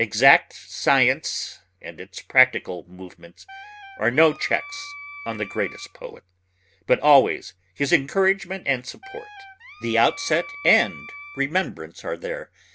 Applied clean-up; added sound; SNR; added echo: none; Wind instrument, woodwind instrument; 16 dB; none.